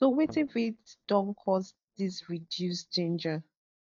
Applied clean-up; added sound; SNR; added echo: neural mask model DeepFilterNet 3.